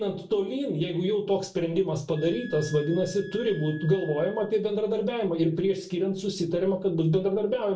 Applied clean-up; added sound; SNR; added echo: none; Wind instrument, woodwind instrument; 19 dB; reverberation time 0.2 s.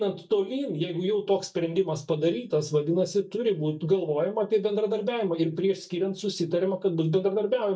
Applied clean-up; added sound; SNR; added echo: neural mask model DeepFilterNet 3.